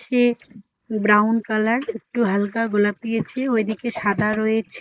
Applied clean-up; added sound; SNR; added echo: neural mask model Resemble Enhance denoiser.